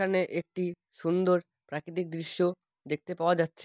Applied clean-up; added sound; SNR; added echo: none; none; none; none.